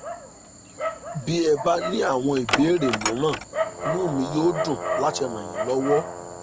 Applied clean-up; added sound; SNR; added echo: none; Dog; 5 dB; none.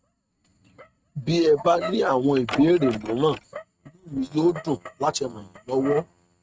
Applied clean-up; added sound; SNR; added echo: neural mask model RNNoise.